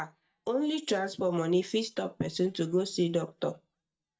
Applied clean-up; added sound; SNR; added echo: neural mask model DeepFilterNet 3.